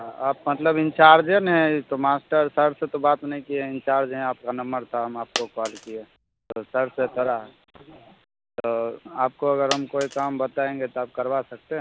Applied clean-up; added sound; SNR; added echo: none; Coin (dropping); 13 dB; none.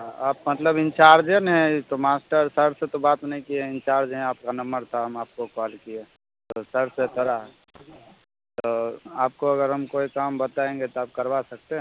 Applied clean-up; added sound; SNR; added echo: none; none; none; none.